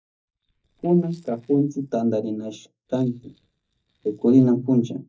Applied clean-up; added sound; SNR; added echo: neural mask model DeepFilterNet 3.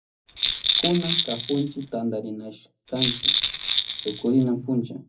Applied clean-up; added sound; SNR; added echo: none; Rattle; -4 dB; reverberation time 0.3 s.